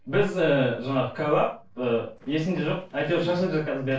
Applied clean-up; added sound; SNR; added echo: neural separator model SepFormer DNS4.